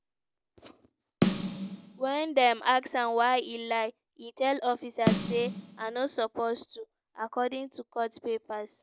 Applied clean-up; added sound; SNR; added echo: none; Snare drum; 2 dB; none.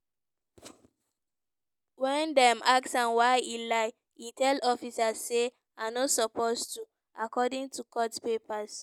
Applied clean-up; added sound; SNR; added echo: none; none; none; none.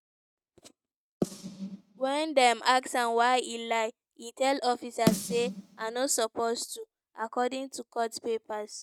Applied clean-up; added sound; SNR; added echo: neural mask model RNNoise.